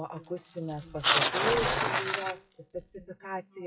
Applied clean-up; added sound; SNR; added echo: classical method WPE with log-MMSE.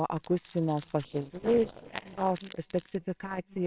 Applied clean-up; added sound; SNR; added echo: neural separator model SepFormer WHAMR!.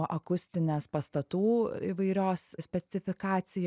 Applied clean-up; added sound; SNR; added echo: none; none; none; none.